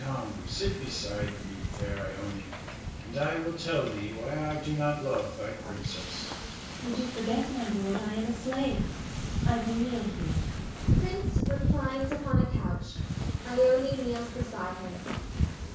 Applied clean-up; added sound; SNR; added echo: none; Wind / Ocean; 0 dB; reverberation time 0.6 s.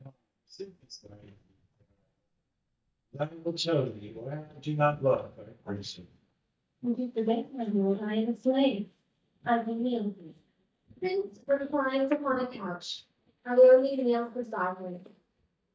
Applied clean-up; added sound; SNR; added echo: neural mask model DeepFilterNet 3.